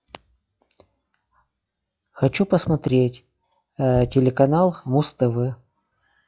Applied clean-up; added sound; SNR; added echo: classical method log-MMSE.